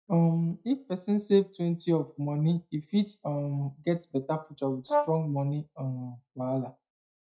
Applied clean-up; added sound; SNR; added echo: neural mask model DeepFilterNet 3.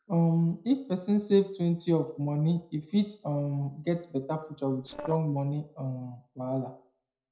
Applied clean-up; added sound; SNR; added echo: neural separator model SepFormer DNS4.